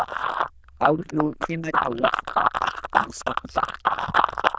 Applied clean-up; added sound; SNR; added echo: neural diffusion model UNIVERSE++.